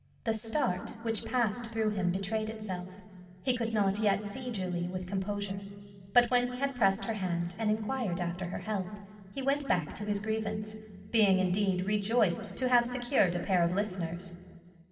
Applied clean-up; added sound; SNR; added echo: none; none; none; reverberation time 1.9 s.